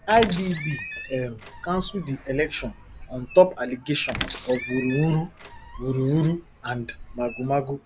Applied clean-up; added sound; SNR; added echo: none; Squeak; 11 dB; none.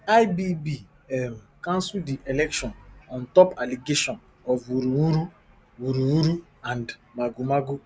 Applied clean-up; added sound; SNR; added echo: none; none; none; none.